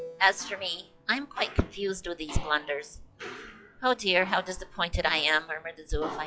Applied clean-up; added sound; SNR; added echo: classical method log-MMSE.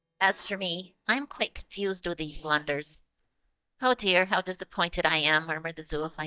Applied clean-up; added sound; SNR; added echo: neural mask model DeepFilterNet 3.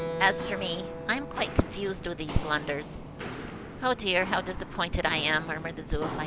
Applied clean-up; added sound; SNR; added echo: none; Walk, footsteps + Keyboard (musical); 7 dB; none.